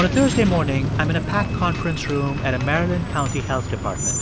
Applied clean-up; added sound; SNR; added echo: none; Screech; 2 dB; none.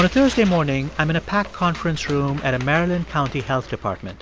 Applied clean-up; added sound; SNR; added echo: none; none; none; none.